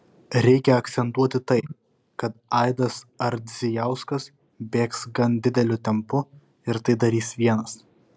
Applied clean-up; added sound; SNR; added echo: none; none; none; none.